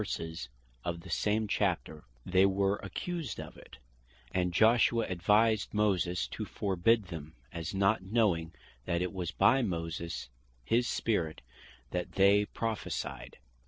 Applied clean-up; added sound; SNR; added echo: none; none; none; none.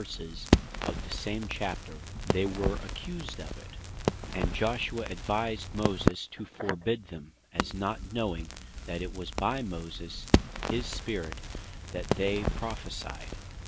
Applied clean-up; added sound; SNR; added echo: none; Crackle; -2 dB; none.